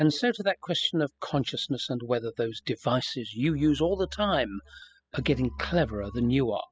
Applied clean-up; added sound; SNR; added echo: classical method spectral subtraction.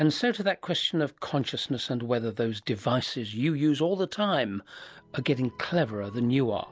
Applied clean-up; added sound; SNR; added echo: none; none; none; none.